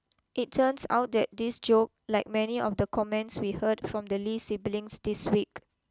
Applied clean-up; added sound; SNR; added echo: none; none; none; none.